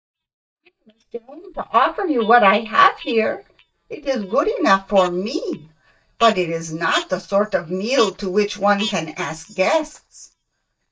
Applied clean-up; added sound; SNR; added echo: neural mask model DeepFilterNet 3.